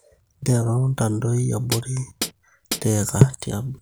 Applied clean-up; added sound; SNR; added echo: none; Hi-hat; 1 dB; none.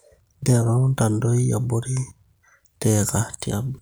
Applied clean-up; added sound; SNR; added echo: none; none; none; none.